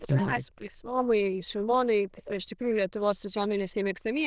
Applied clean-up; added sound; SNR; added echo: neural diffusion model UNIVERSE++.